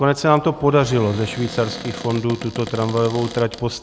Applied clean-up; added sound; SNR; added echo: none; Cupboard open or close; 14 dB; none.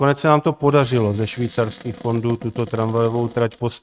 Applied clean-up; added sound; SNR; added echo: neural mask model RNNoise.